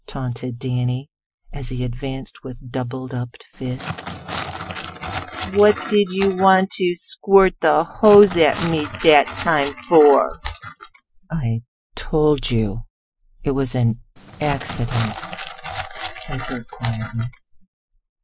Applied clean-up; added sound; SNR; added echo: classical method Wiener filter.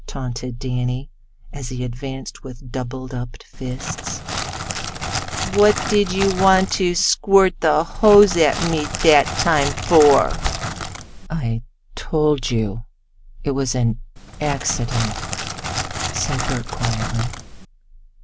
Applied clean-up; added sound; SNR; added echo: none; Crackle; 7 dB; none.